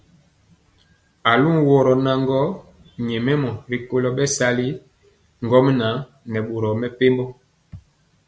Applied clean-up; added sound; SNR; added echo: none; none; none; none.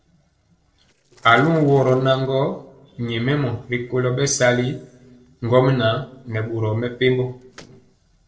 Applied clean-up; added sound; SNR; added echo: neural separator model SepFormer DNS4.